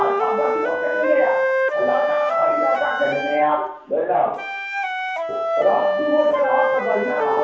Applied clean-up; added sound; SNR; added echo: none; Wind instrument, woodwind instrument; 0 dB; reverberation time 0.6 s.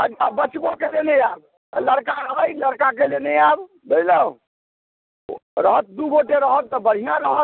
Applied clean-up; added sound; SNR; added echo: none; none; none; none.